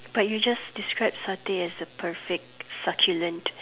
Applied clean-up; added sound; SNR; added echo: none; none; none; none.